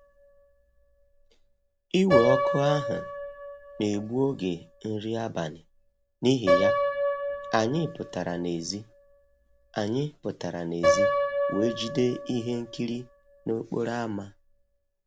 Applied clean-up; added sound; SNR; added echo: none; Piano; 1 dB; none.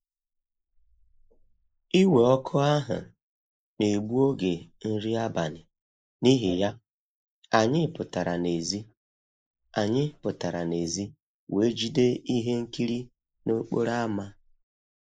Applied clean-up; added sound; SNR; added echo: neural mask model Resemble Enhance denoiser.